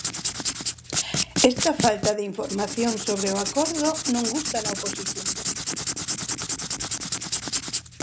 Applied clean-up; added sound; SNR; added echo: none; Writing; 1 dB; none.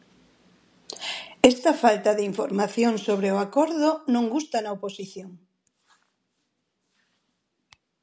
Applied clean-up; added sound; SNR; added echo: none; none; none; none.